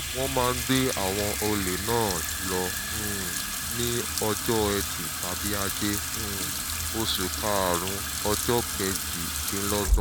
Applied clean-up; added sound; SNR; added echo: none; Sink (filling or washing) / Water tap, faucet; 0 dB; none.